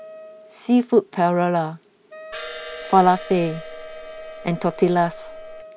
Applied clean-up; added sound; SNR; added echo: none; Crash cymbal + Wind instrument, woodwind instrument; 15 dB; none.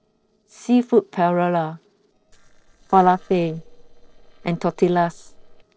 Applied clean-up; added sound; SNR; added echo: neural separator model SepFormer DNS4.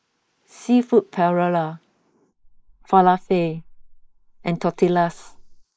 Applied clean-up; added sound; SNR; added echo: neural mask model Resemble Enhance denoiser.